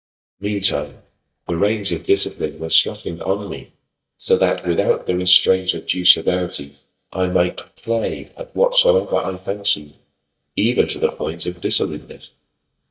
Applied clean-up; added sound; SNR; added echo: neural mask model DeepFilterNet 3.